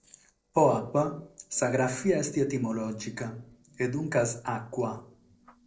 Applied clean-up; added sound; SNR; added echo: neural separator model SepFormer DNS4.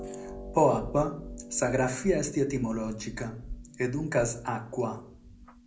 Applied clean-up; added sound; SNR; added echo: none; Harp; 14 dB; reverberation time 0.5 s.